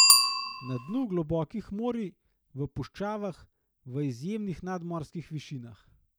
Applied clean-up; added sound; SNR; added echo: none; Bicycle bell; -3 dB; none.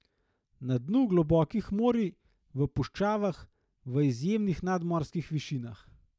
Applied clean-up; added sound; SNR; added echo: none; none; none; none.